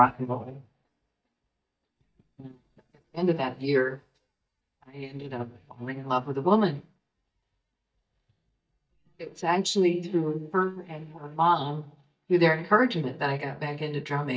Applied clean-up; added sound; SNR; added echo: neural mask model DeepFilterNet 3.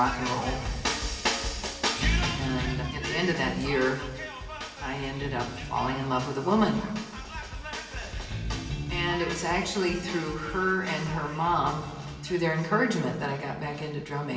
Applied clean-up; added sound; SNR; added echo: none; Drum / Drum kit; 17 dB; reverberation time 1.2 s.